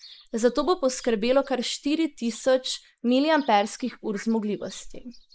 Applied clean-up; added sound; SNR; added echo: neural mask model Resemble Enhance denoiser.